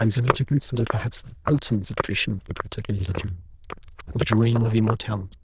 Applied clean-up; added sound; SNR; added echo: neural diffusion model UNIVERSE++.